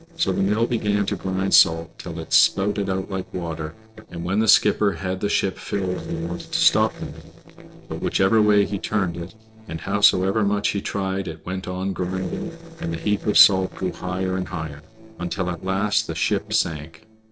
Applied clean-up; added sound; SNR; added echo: neural separator model SepFormer DNS4.